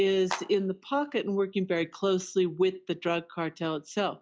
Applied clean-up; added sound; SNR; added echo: classical method log-MMSE.